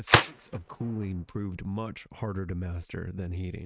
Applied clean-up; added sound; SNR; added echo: neural mask model RNNoise.